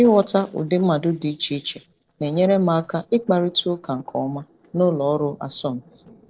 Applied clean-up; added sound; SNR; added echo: neural separator model SepFormer DNS4.